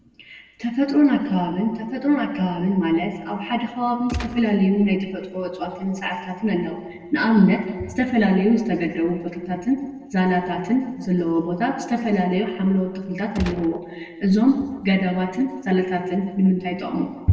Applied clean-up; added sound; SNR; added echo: none; Gunshot, gunfire; 9 dB; reverberation time 1.1 s.